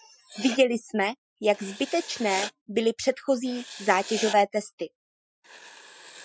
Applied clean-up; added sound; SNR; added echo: classical method Wiener filter.